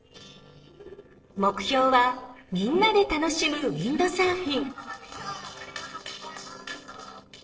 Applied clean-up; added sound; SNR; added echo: neural separator model SepFormer DNS4.